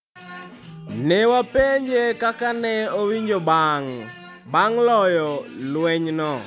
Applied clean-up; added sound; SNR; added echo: none; none; none; none.